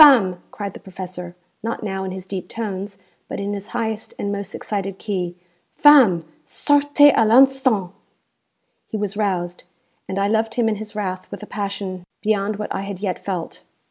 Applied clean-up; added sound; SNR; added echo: none; none; none; none.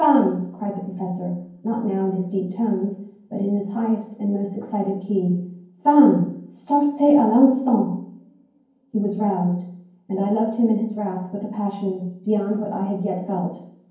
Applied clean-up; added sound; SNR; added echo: none; none; none; reverberation time 0.9 s.